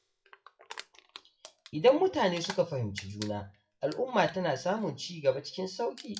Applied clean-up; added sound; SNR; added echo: classical method WPE with log-MMSE.